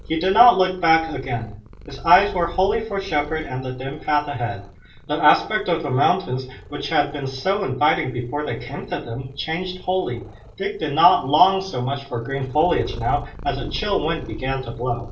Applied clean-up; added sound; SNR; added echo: none; Purr; 16 dB; reverberation time 0.3 s.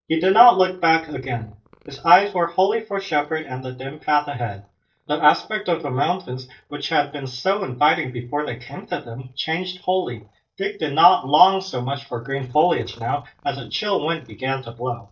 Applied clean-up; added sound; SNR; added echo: neural mask model DeepFilterNet 3.